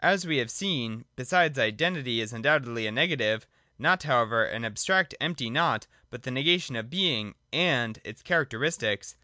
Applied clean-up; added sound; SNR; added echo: none; none; none; none.